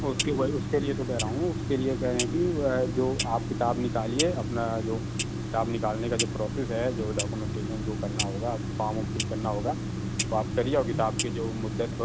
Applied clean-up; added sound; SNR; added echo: none; Clock; 1 dB; none.